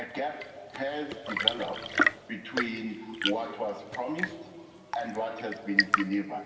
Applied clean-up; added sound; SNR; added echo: none; Tap / Fill (with liquid) / Trickle, dribble / Chirp, tweet / Engine; -1 dB; reverberation time 2.4 s.